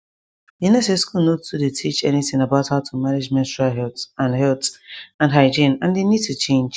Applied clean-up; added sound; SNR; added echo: none; none; none; none.